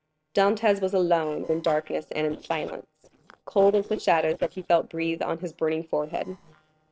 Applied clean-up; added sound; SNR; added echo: neural separator model SepFormer DNS4.